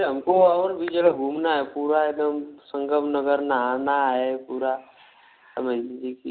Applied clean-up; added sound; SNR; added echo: none; none; none; none.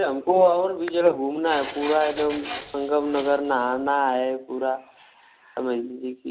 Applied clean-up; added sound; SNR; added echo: none; Printer; 10 dB; none.